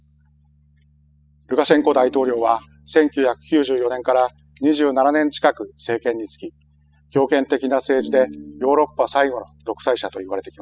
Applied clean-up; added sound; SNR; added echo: classical method spectral subtraction.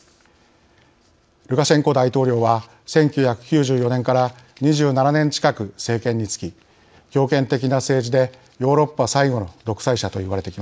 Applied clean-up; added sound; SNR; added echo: none; none; none; none.